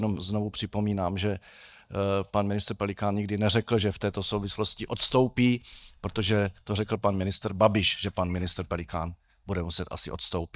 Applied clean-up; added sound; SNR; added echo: neural mask model DeepFilterNet 3.